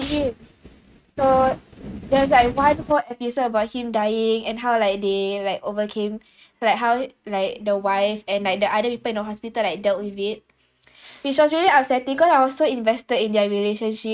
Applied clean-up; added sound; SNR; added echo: neural mask model RNNoise.